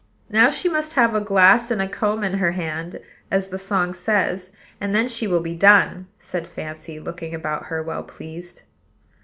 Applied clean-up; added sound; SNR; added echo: none; none; none; none.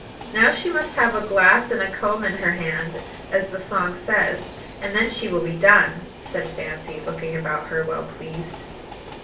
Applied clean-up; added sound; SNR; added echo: none; Train; 15 dB; reverberation time 0.3 s.